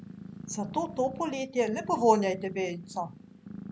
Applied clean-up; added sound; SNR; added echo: none; Purr; 14 dB; none.